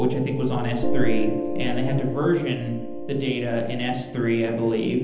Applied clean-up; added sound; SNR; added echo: none; Piano; 1 dB; reverberation time 0.9 s.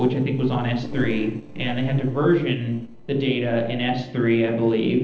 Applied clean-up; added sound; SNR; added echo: neural separator model SepFormer DNS4.